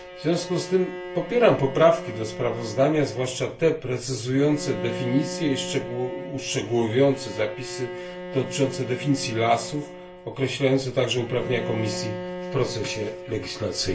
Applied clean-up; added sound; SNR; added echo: none; Bowed string instrument; 11 dB; reverberation time 0.3 s.